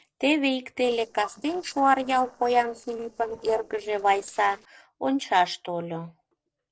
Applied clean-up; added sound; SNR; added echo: neural separator model SepFormer DNS4.